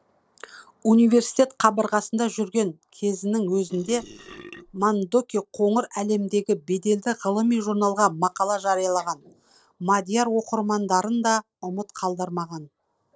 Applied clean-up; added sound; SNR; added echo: neural separator model SepFormer DNS4.